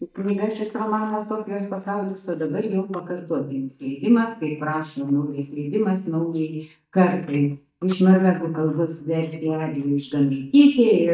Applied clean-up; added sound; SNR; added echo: neural mask model DeepFilterNet 3.